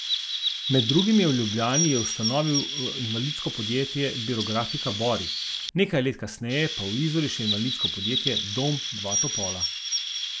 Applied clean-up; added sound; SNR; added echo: none; Chirp, tweet; 3 dB; none.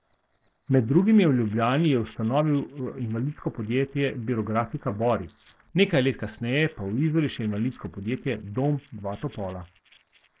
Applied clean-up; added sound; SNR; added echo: neural separator model SepFormer DNS4.